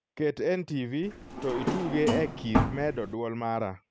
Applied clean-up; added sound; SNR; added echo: none; Drawer open or close; 0 dB; none.